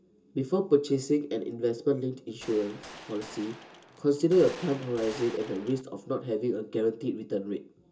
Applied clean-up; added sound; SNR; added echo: none; Gunshot, gunfire; 16 dB; reverberation time 0.2 s.